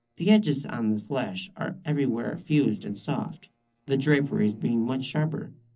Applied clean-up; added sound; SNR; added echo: neural separator model SepFormer DNS4.